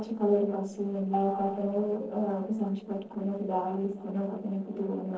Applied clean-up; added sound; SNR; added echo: neural separator model SepFormer DNS4.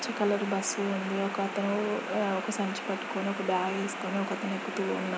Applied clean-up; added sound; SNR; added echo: none; none; none; none.